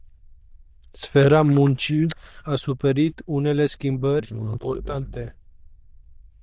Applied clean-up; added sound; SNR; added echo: neural diffusion model UNIVERSE++.